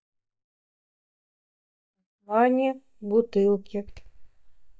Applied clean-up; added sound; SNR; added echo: neural mask model DeepFilterNet 3.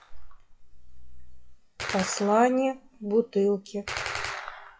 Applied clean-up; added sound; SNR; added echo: classical method WPE with log-MMSE.